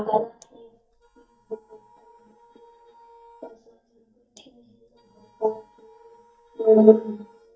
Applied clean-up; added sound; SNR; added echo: neural mask model DeepFilterNet 3.